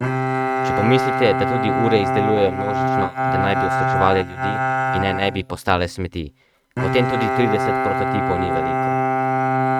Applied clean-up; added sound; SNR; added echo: neural mask model RNNoise.